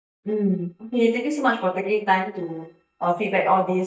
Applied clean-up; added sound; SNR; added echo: neural mask model DeepFilterNet 3.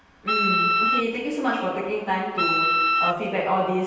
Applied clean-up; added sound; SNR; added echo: none; Wind instrument, woodwind instrument; -3 dB; reverberation time 1.2 s.